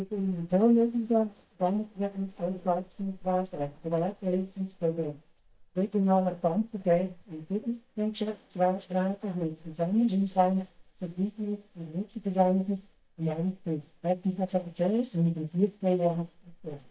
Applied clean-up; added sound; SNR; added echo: neural mask model DeepFilterNet 3.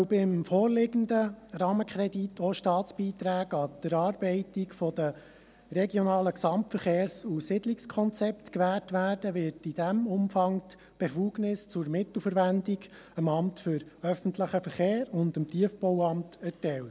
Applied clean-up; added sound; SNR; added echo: none; none; none; none.